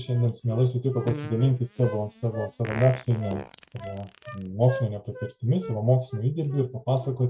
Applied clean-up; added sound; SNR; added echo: neural mask model RNNoise.